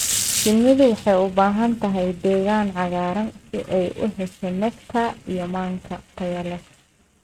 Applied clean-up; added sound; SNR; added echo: neural mask model RNNoise.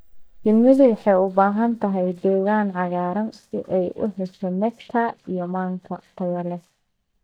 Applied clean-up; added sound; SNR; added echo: neural mask model DeepFilterNet 3.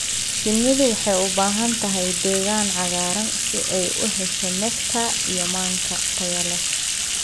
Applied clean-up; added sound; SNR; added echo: none; Bathtub (filling or washing); -2 dB; none.